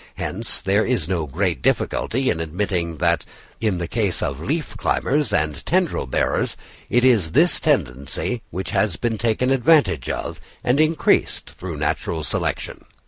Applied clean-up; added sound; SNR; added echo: none; none; none; none.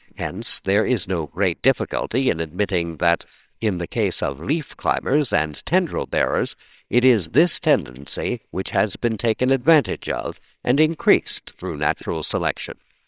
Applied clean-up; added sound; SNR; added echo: neural separator model SepFormer WHAMR!.